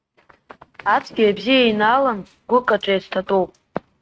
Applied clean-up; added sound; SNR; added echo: neural mask model RNNoise.